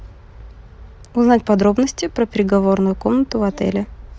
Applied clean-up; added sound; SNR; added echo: none; none; none; none.